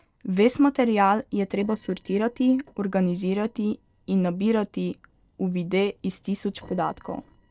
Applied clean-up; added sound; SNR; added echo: neural separator model SepFormer DNS4.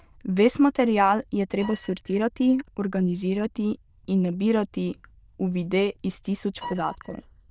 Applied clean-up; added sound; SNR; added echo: neural diffusion model UNIVERSE++.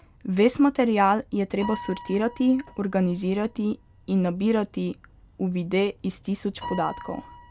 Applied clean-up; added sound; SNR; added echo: none; Piano; 19 dB; none.